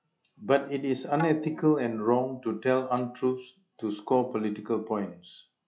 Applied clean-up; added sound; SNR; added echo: classical method log-MMSE.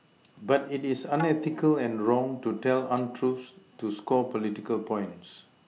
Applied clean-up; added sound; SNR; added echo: none; Tabla; 11 dB; none.